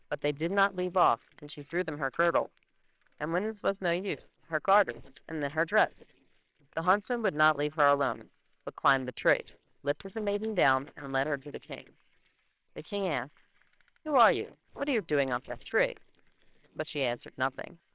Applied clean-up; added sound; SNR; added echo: neural separator model SepFormer WHAMR!.